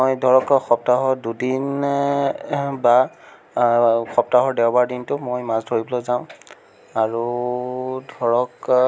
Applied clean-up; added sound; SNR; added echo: none; none; none; none.